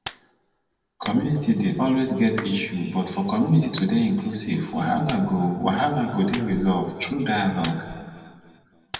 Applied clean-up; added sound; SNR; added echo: none; Clapping; 19 dB; reverberation time 1.9 s.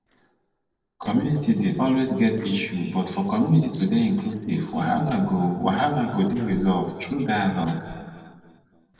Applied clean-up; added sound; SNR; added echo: neural separator model SepFormer DNS4.